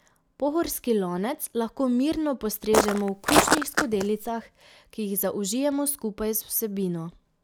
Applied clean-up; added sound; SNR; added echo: none; Walk, footsteps; -3 dB; none.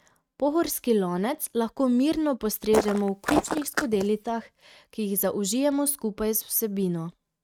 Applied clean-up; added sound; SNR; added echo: neural mask model RNNoise.